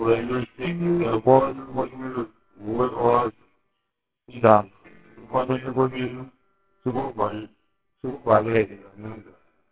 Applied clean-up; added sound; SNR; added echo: neural separator model SepFormer WHAMR!.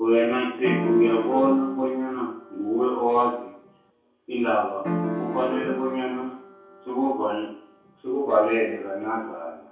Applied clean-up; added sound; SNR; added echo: none; Piano; 8 dB; reverberation time 0.6 s.